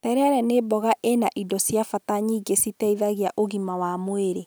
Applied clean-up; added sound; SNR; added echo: none; none; none; none.